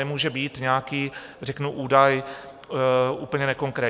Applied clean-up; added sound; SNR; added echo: none; none; none; none.